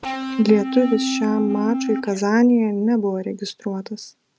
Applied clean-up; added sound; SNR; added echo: neural mask model RNNoise.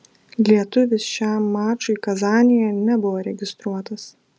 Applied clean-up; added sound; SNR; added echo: none; none; none; none.